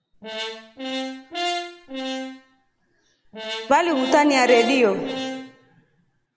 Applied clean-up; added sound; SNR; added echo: none; Brass instrument; 7 dB; none.